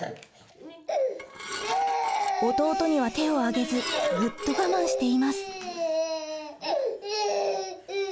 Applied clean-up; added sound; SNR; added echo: none; Dishes, pots, and pans / Glass; 11 dB; none.